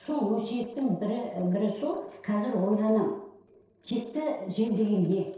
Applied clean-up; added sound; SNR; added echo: neural separator model SepFormer DNS4.